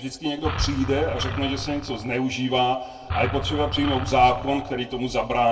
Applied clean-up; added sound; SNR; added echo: none; Engine; 7 dB; reverberation time 0.1 s.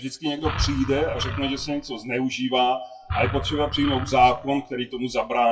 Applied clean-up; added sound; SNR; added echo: classical method WPE with log-MMSE.